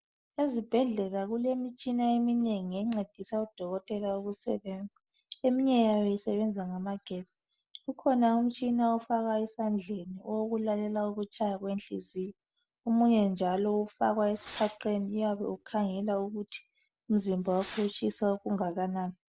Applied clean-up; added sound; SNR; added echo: none; Fireworks; 20 dB; none.